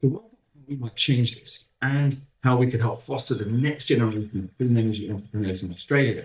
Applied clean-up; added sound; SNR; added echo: neural mask model DeepFilterNet 3.